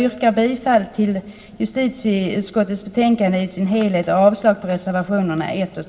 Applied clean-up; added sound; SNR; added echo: none; none; none; reverberation time 1.6 s.